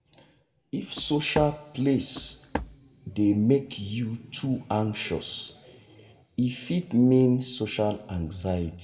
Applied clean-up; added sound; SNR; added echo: none; Walk, footsteps; 10 dB; reverberation time 1.2 s.